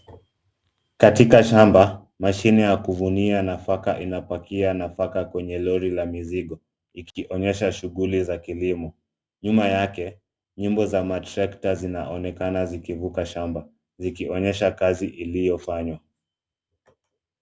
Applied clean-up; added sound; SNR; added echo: none; none; none; none.